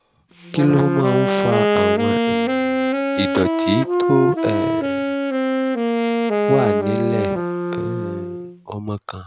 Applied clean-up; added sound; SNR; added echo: none; Wind instrument, woodwind instrument; -3 dB; none.